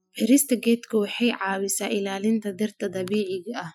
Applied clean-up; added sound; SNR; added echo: classical method Wiener filter.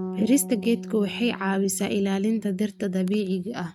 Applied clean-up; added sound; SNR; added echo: neural mask model RNNoise.